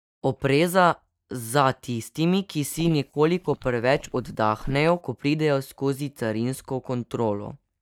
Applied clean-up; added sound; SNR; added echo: neural mask model DeepFilterNet 3.